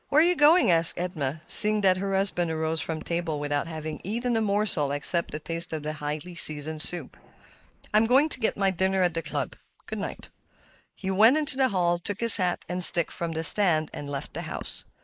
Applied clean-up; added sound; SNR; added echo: neural mask model Resemble Enhance denoiser.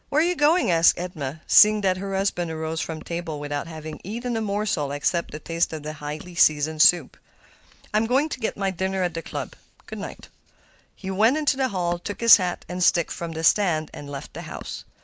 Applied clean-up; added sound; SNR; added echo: none; none; none; none.